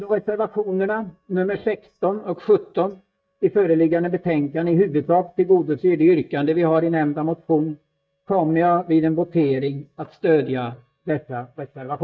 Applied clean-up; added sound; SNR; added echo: neural mask model DeepFilterNet 3.